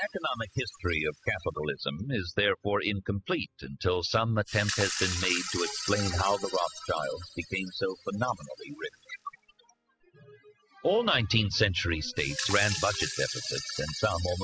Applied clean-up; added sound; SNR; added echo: classical method spectral subtraction.